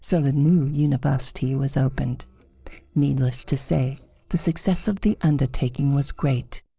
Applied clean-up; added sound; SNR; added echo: neural separator model SepFormer DNS4.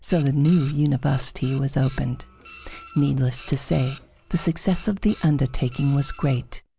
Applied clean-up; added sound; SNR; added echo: none; Printer; 18 dB; none.